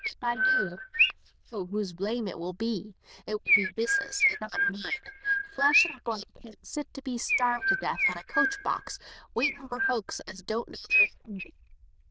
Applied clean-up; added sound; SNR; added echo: neural diffusion model UNIVERSE++.